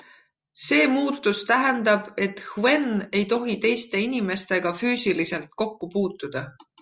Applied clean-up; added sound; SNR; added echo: none; none; none; none.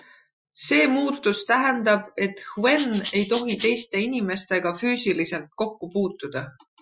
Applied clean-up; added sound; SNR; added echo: classical method Wiener filter.